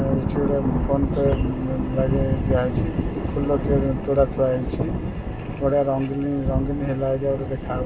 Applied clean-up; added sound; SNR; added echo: none; Thunder / Rain; 1 dB; reverberation time 0.2 s.